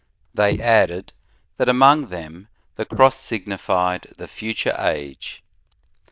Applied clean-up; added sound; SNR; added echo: neural diffusion model UNIVERSE++.